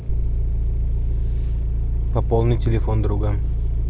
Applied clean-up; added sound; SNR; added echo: none; none; none; none.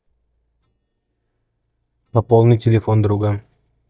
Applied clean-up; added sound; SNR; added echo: neural mask model DeepFilterNet 3.